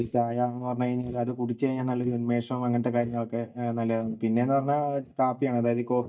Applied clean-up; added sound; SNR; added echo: neural mask model DeepFilterNet 3.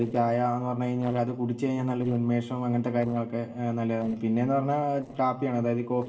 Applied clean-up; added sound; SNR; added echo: neural separator model SepFormer DNS4.